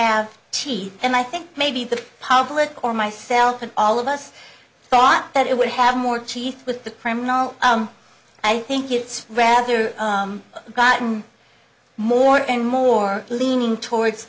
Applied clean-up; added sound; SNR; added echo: none; none; none; none.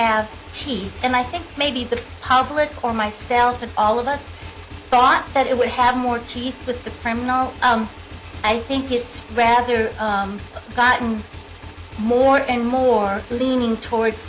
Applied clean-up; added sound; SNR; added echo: none; Motorcycle / Engine; 16 dB; none.